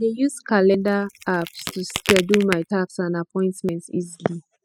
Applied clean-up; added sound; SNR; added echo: classical method spectral subtraction.